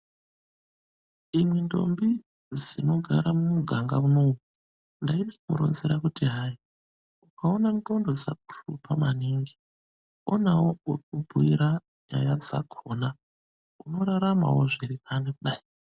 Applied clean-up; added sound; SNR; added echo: none; none; none; none.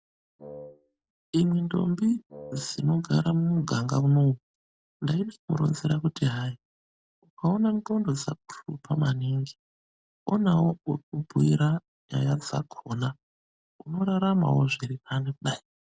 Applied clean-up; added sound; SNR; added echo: none; Wind instrument, woodwind instrument; 18 dB; none.